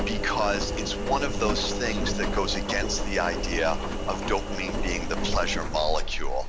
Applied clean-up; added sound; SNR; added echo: none; Engine; -1 dB; none.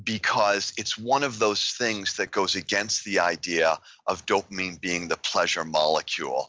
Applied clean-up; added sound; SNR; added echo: none; none; none; none.